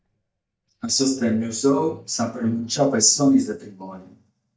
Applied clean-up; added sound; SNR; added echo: neural mask model DeepFilterNet 3.